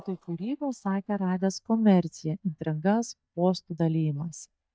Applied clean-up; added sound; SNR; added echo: neural mask model DeepFilterNet 3.